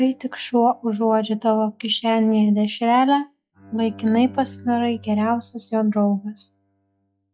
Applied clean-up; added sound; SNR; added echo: classical method log-MMSE.